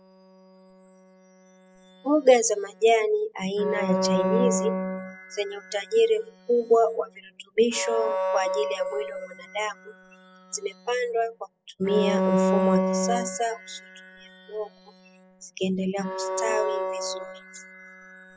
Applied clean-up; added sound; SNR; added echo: classical method spectral subtraction.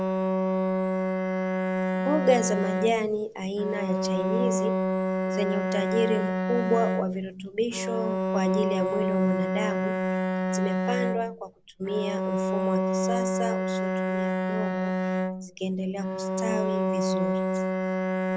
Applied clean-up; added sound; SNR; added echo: none; Bowed string instrument; -4 dB; none.